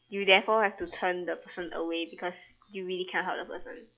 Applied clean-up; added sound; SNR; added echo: classical method log-MMSE.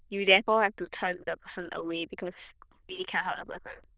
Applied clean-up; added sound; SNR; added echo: neural diffusion model UNIVERSE++.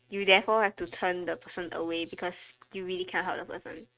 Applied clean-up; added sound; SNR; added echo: neural mask model RNNoise.